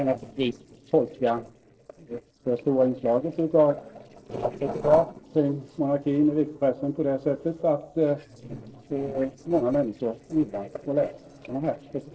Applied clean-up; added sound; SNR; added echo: neural separator model SepFormer DNS4.